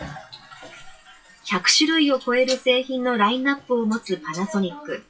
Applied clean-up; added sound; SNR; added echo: classical method WPE with log-MMSE.